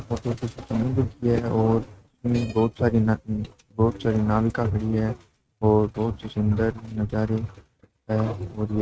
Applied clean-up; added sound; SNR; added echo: neural mask model RNNoise.